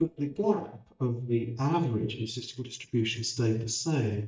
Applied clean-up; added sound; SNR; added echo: neural mask model DeepFilterNet 3.